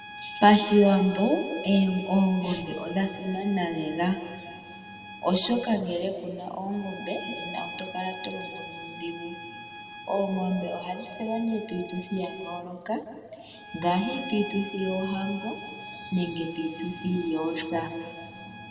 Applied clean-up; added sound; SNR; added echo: none; Bowed string instrument; 14 dB; reverberation time 1.9 s.